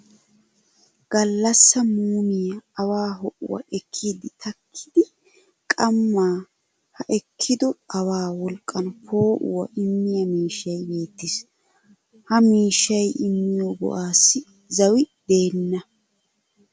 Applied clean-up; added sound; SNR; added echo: none; none; none; none.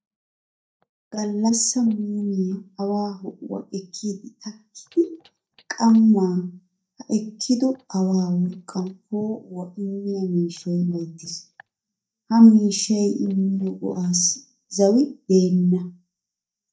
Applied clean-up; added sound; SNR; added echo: neural mask model DeepFilterNet 3.